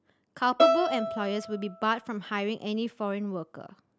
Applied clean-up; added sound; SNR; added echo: none; Bowed string instrument; -1 dB; none.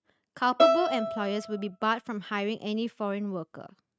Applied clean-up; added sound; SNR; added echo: neural mask model RNNoise.